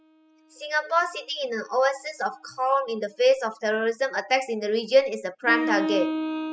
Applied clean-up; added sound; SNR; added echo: classical method spectral subtraction.